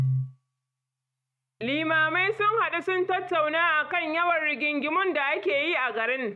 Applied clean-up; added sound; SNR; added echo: neural mask model RNNoise.